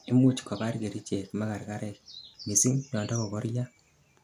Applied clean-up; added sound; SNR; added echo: none; none; none; none.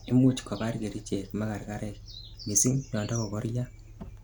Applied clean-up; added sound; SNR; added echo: none; Motor vehicle (road); 17 dB; none.